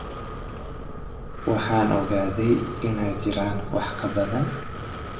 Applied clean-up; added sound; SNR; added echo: none; Breathing; 8 dB; reverberation time 0.8 s.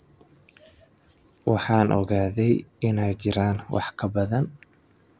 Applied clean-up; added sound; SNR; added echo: none; none; none; none.